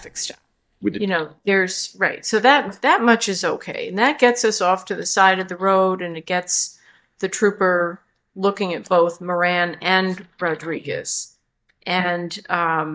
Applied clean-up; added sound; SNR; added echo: neural mask model DeepFilterNet 3.